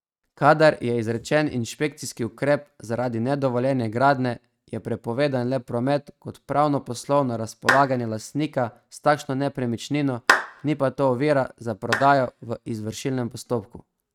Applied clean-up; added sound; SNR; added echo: neural mask model RNNoise.